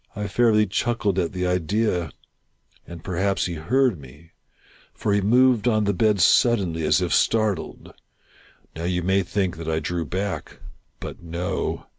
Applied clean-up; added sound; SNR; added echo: none; none; none; none.